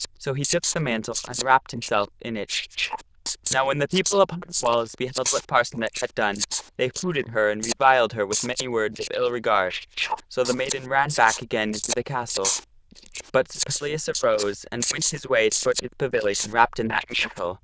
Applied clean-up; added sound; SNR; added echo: neural diffusion model UNIVERSE++.